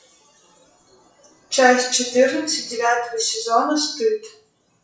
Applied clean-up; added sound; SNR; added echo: classical method WPE with log-MMSE.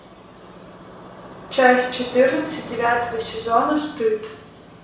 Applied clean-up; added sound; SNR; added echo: none; Motorcycle; 18 dB; reverberation time 0.7 s.